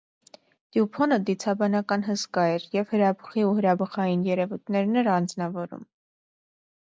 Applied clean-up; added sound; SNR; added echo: none; none; none; none.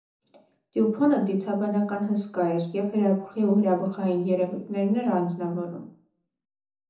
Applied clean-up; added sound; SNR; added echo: none; none; none; reverberation time 0.6 s.